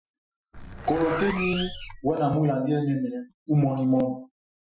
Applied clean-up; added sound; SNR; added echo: classical method Wiener filter.